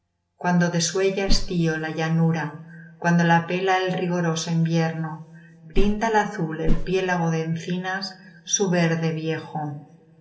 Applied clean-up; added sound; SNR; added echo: none; Whoosh, swoosh, swish; -2 dB; reverberation time 2.1 s.